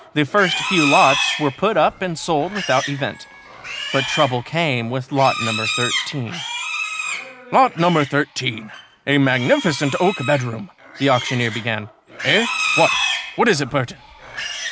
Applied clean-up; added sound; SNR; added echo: none; Livestock, farm animals, working animals; 6 dB; none.